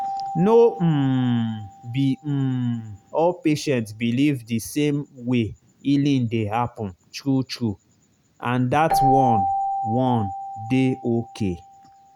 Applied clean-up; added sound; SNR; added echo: none; Keyboard (musical); 7 dB; none.